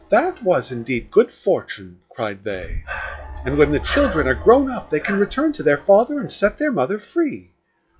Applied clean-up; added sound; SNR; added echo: classical method log-MMSE.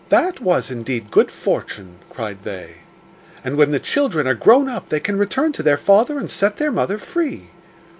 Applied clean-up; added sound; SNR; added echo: none; none; none; none.